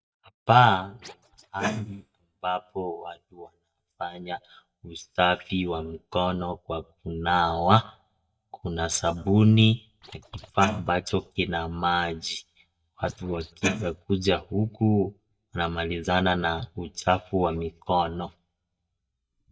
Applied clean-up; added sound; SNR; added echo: neural mask model DeepFilterNet 3.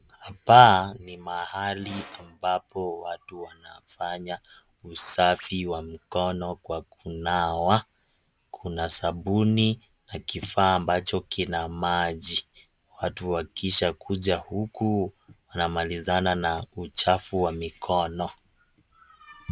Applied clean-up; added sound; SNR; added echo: none; none; none; none.